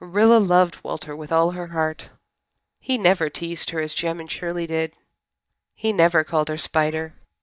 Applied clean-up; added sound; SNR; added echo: neural mask model DeepFilterNet 3.